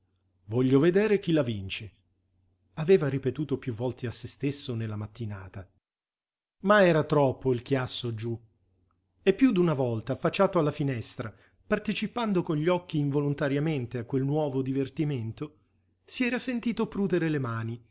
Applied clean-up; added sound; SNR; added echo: none; none; none; none.